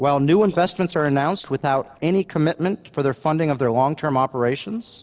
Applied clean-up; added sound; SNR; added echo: neural separator model SepFormer DNS4.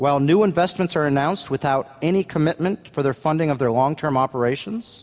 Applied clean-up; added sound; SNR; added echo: none; none; none; none.